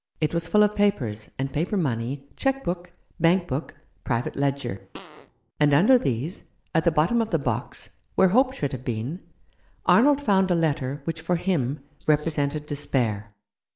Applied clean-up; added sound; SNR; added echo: neural mask model Resemble Enhance denoiser.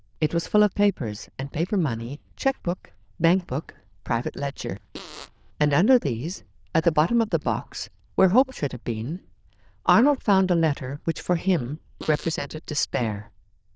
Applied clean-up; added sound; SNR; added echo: neural diffusion model UNIVERSE++.